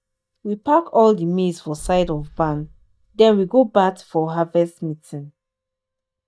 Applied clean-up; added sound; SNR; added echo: neural mask model DeepFilterNet 3.